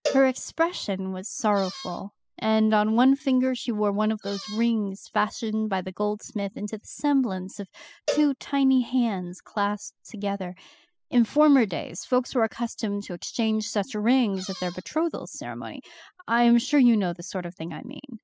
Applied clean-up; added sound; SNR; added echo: classical method spectral subtraction.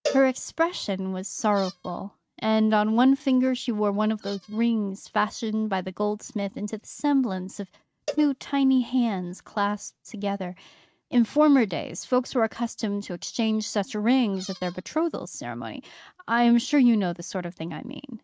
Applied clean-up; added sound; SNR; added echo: neural mask model RNNoise.